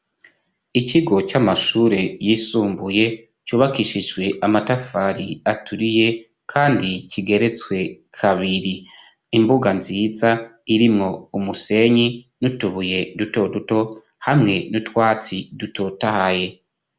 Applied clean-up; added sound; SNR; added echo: none; none; none; none.